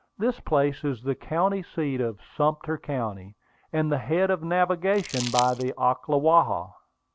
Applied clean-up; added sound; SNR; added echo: none; Crumpling, crinkling; 9 dB; none.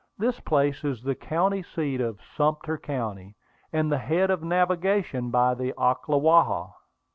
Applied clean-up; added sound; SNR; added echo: none; none; none; none.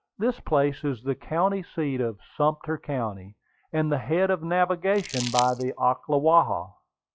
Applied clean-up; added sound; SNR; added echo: classical method log-MMSE.